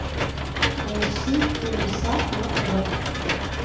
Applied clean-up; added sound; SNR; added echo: none; Engine / Mechanisms; -3 dB; reverberation time 1.0 s.